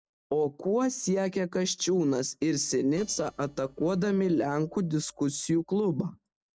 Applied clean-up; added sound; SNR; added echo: neural separator model SepFormer DNS4.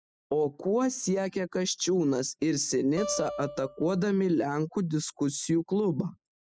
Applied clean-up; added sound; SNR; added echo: classical method spectral subtraction.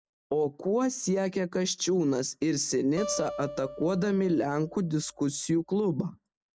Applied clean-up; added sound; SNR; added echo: none; Acoustic guitar; 13 dB; none.